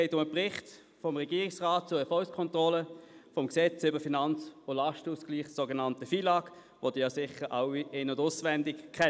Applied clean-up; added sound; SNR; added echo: none; none; none; none.